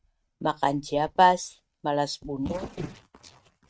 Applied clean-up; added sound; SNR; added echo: neural mask model RNNoise.